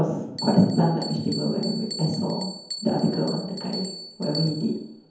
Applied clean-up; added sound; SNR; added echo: none; Bell; 12 dB; reverberation time 0.9 s.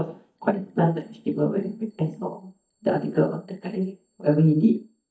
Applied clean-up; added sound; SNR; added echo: neural mask model DeepFilterNet 3.